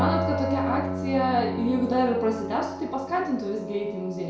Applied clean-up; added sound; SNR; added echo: none; Piano; 4 dB; reverberation time 0.6 s.